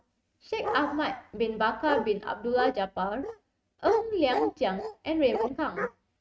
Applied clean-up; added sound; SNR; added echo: neural mask model RNNoise.